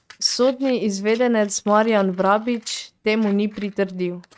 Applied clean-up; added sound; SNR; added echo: neural mask model RNNoise.